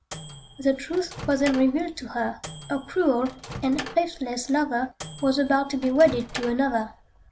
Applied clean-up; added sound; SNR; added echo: none; Microwave oven; 15 dB; none.